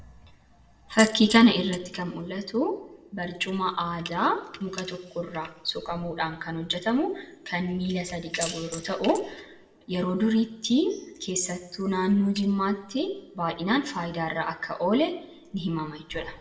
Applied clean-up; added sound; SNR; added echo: none; Coin (dropping); 13 dB; reverberation time 0.6 s.